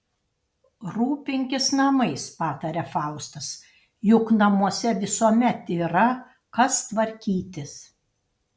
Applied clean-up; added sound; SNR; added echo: none; none; none; none.